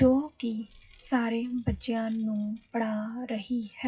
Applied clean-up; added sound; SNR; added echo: classical method WPE with log-MMSE.